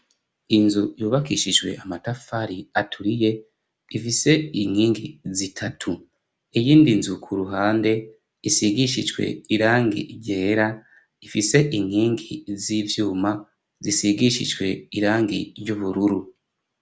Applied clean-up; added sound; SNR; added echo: none; none; none; none.